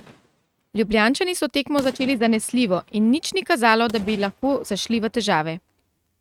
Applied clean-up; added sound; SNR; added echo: neural mask model RNNoise.